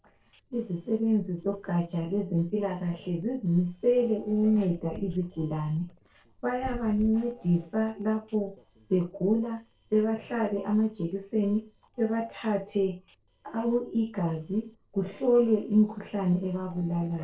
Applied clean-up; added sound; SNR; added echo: neural separator model SepFormer DNS4.